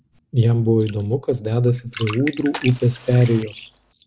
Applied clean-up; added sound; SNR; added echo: none; Bathtub (filling or washing) + Fire; 18 dB; none.